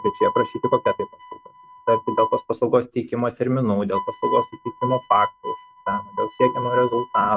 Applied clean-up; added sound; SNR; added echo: neural mask model RNNoise.